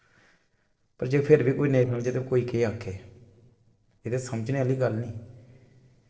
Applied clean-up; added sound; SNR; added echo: neural separator model SepFormer DNS4.